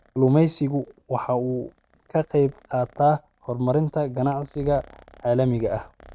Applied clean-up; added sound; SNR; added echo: neural mask model RNNoise.